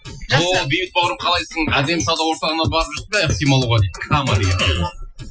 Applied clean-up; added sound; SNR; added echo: classical method Wiener filter.